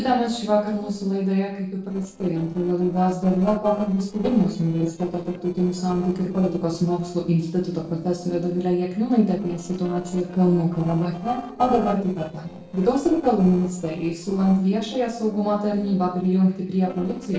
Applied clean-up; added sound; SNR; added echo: neural separator model SepFormer DNS4.